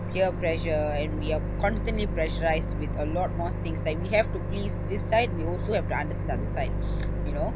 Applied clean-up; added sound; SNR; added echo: none; Microwave oven; -1 dB; none.